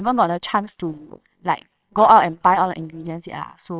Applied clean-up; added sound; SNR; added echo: neural separator model SepFormer WHAMR!.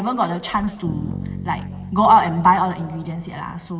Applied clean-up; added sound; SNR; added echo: none; Bass guitar; 12 dB; reverberation time 2.1 s.